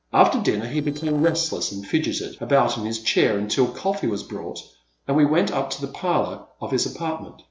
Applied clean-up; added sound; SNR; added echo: neural separator model SepFormer DNS4.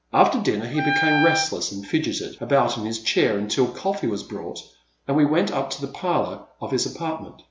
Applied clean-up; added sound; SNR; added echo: none; Wind instrument, woodwind instrument; 1 dB; none.